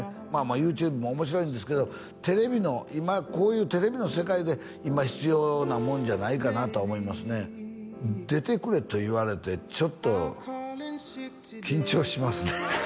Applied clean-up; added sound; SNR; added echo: none; none; none; none.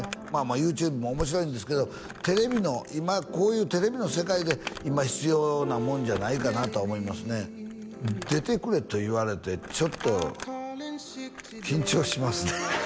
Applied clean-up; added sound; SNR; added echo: none; Crumpling, crinkling; 16 dB; none.